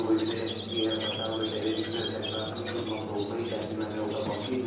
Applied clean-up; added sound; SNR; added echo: none; Squeak; 4 dB; reverberation time 0.8 s.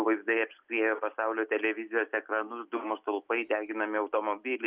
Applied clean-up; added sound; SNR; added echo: none; none; none; none.